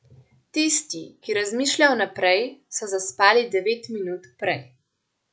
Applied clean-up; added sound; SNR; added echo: none; none; none; none.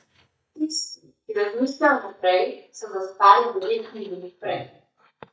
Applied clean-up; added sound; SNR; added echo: neural mask model DeepFilterNet 3.